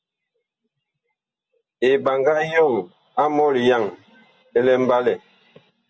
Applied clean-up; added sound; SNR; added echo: none; none; none; none.